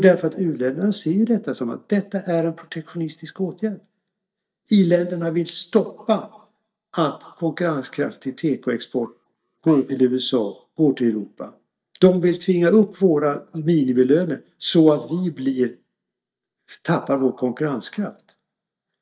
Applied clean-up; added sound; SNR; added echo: neural mask model DeepFilterNet 3.